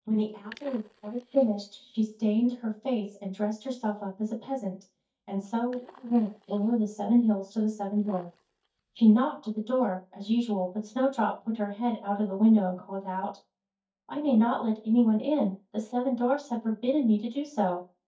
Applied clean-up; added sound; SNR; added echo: neural mask model DeepFilterNet 3.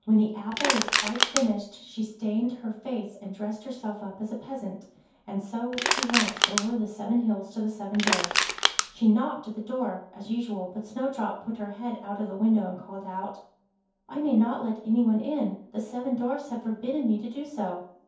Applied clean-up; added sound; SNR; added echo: none; Crushing; -2 dB; reverberation time 0.6 s.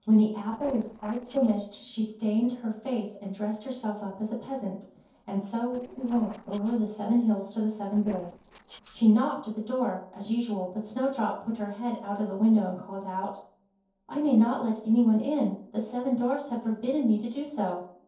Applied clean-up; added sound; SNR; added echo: neural separator model SepFormer DNS4.